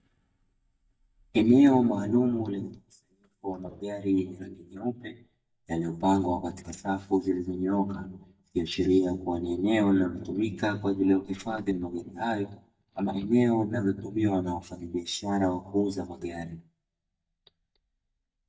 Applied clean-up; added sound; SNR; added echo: neural mask model DeepFilterNet 3.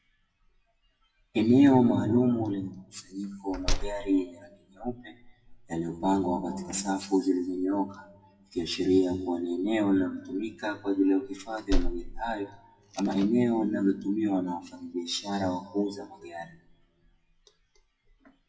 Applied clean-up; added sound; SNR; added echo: classical method WPE with log-MMSE.